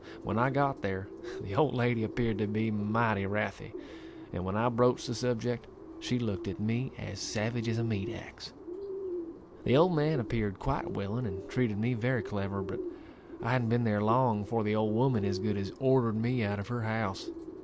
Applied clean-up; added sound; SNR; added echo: none; Bird; 11 dB; none.